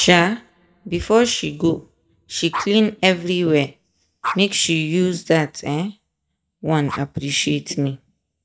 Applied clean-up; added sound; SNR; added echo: neural mask model DeepFilterNet 3.